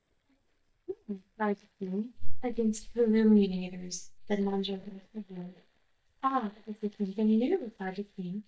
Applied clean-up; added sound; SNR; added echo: neural mask model DeepFilterNet 3.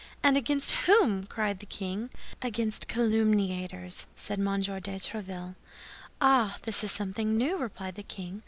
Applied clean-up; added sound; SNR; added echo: none; none; none; none.